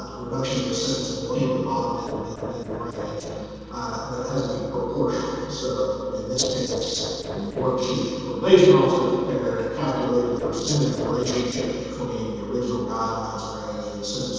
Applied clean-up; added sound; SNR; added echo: neural separator model SepFormer DNS4.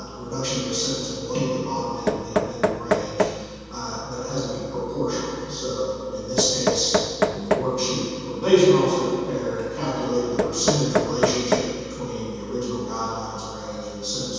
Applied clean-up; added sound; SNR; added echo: none; Knock; 3 dB; reverberation time 2.1 s.